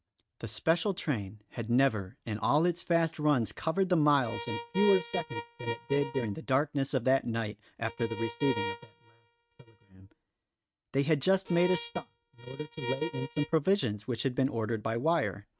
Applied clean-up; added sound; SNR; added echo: neural mask model RNNoise.